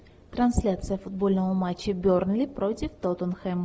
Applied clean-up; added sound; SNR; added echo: none; none; none; none.